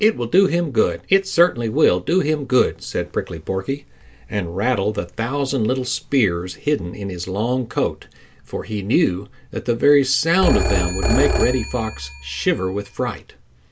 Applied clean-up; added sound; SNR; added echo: none; Telephone; 3 dB; none.